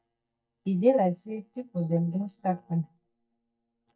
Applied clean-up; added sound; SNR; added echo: neural mask model DeepFilterNet 3.